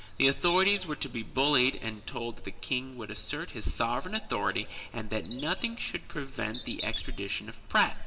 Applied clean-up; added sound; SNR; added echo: none; Bird vocalization, bird call, bird song; 13 dB; reverberation time 0.5 s.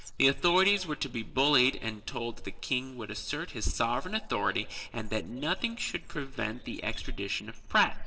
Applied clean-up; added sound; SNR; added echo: neural separator model SepFormer DNS4.